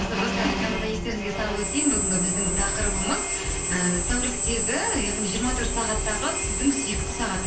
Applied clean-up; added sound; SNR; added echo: none; Drill; -2 dB; reverberation time 0.3 s.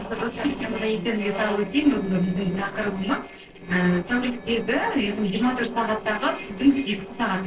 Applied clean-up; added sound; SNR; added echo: neural separator model SepFormer DNS4.